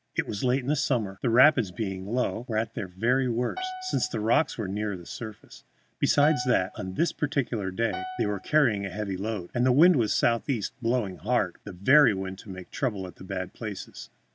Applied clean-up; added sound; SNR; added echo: none; Piano; 13 dB; none.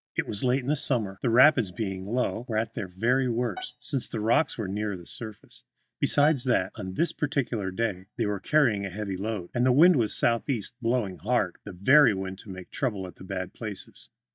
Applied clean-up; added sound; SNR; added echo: neural mask model DeepFilterNet 3.